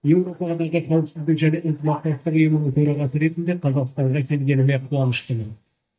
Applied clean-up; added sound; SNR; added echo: neural mask model DeepFilterNet 3.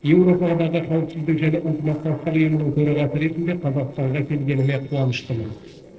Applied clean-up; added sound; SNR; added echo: neural separator model SepFormer DNS4.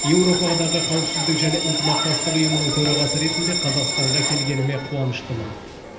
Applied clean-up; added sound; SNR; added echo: none; Bell; 1 dB; reverberation time 0.8 s.